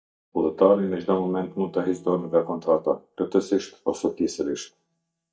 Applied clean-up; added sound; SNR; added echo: neural mask model DeepFilterNet 3.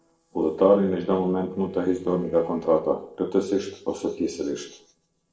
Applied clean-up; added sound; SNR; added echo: neural separator model SepFormer DNS4.